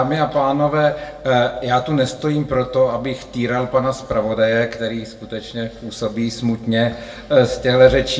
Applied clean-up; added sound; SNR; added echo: none; none; none; reverberation time 0.5 s.